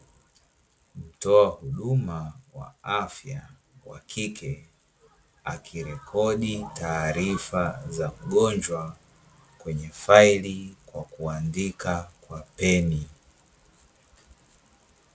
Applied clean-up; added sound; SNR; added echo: none; none; none; none.